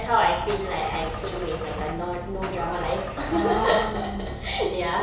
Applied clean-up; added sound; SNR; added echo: none; Engine starting / Car; 10 dB; none.